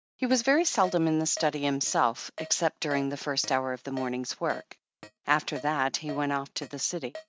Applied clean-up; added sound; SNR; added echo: neural mask model RNNoise.